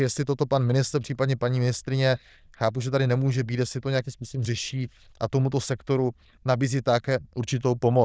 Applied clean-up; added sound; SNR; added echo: neural diffusion model UNIVERSE++.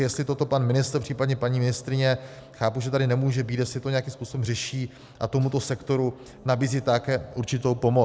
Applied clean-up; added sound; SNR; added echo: none; none; none; none.